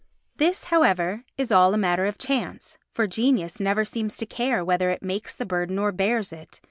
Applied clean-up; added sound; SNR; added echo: none; none; none; none.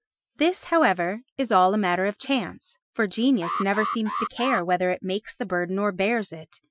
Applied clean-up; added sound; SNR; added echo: classical method Wiener filter.